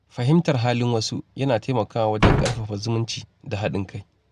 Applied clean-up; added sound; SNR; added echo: none; Slam; -5 dB; none.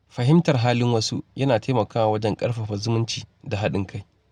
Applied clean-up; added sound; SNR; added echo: none; none; none; none.